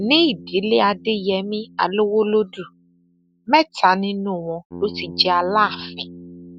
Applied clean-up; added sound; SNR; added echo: none; Bass guitar; 19 dB; none.